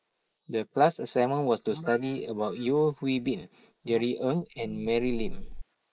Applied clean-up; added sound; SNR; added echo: neural mask model Resemble Enhance denoiser.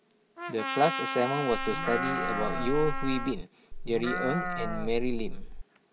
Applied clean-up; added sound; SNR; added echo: none; Livestock, farm animals, working animals + Trumpet; 1 dB; none.